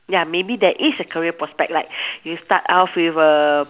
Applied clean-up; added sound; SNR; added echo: none; none; none; none.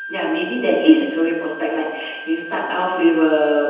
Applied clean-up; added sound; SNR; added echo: none; Wind instrument, woodwind instrument; 14 dB; reverberation time 1.1 s.